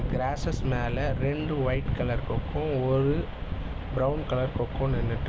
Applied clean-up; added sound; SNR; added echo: none; none; none; none.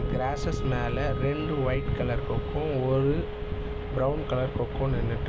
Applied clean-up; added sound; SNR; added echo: none; Wind instrument, woodwind instrument; 11 dB; none.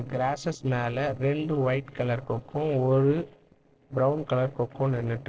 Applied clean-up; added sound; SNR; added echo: neural separator model SepFormer DNS4.